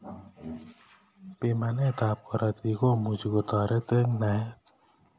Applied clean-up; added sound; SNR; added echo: none; none; none; none.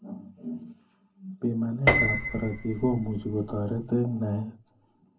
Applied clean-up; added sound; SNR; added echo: none; Piano; -1 dB; reverberation time 0.4 s.